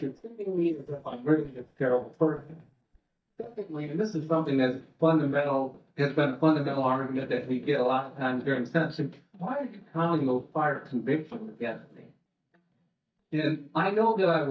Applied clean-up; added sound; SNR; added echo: neural mask model DeepFilterNet 3.